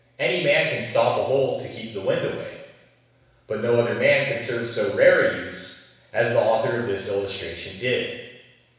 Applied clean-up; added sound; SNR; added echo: none; none; none; reverberation time 1.1 s.